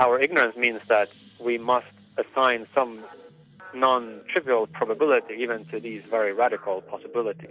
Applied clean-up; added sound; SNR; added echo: none; none; none; none.